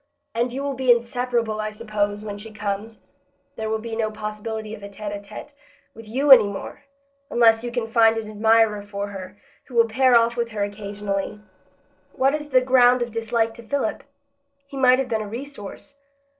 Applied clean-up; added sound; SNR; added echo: neural separator model SepFormer DNS4.